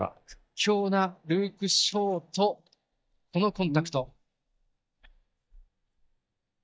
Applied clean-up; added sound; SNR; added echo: neural mask model DeepFilterNet 3.